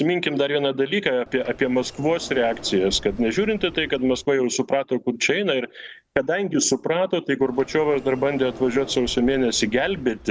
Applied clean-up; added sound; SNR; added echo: none; Sliding door; 20 dB; none.